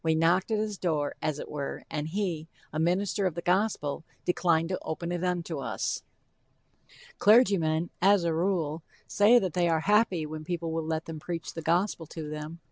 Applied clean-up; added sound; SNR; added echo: none; none; none; none.